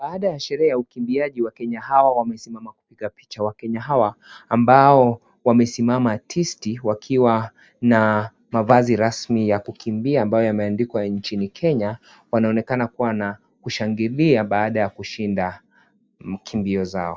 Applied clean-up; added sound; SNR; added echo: none; none; none; none.